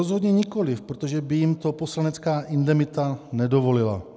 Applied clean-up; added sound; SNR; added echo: none; none; none; none.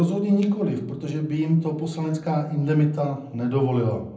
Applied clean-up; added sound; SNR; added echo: none; none; none; reverberation time 0.6 s.